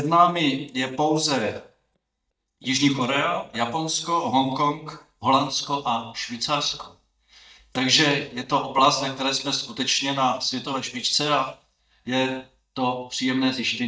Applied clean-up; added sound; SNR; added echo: neural mask model DeepFilterNet 3.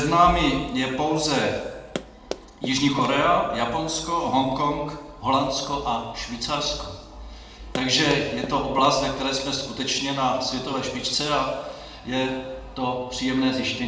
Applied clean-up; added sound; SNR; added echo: none; Run; 11 dB; reverberation time 0.9 s.